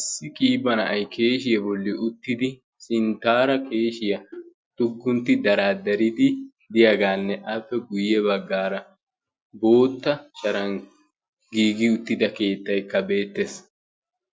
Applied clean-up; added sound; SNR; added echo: none; none; none; none.